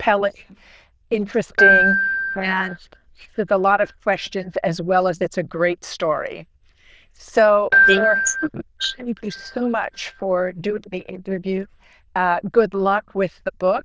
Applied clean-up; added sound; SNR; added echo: neural diffusion model UNIVERSE++.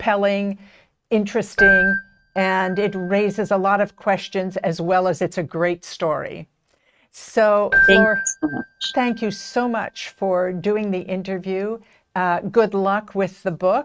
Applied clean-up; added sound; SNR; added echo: neural mask model RNNoise.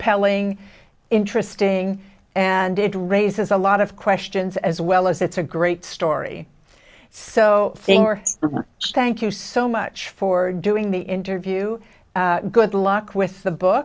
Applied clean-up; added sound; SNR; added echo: none; none; none; none.